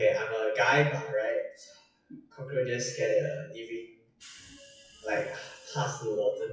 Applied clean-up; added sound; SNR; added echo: classical method WPE with log-MMSE.